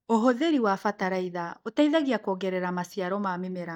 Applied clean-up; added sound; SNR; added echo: neural mask model DeepFilterNet 3.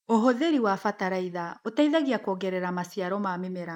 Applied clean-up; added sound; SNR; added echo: neural mask model Resemble Enhance denoiser.